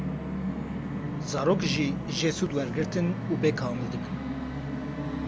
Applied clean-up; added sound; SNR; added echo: none; Musical instrument; 1 dB; none.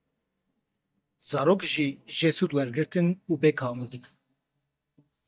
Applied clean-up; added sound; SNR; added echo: neural mask model DeepFilterNet 3.